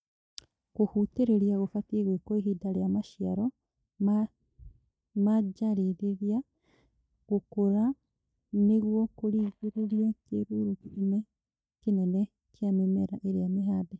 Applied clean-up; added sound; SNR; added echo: neural mask model DeepFilterNet 3.